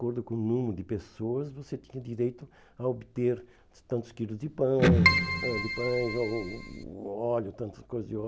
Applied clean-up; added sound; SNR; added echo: none; Keyboard (musical) + Electric guitar; -5 dB; none.